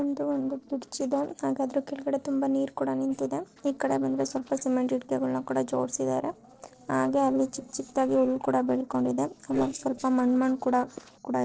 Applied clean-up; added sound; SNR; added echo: neural separator model SepFormer DNS4.